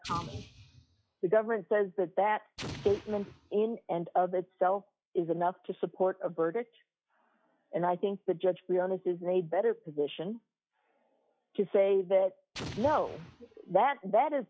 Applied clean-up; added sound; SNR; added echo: classical method log-MMSE.